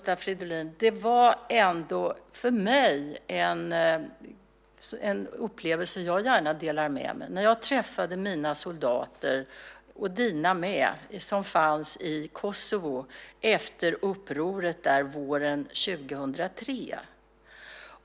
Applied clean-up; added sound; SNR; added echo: none; none; none; none.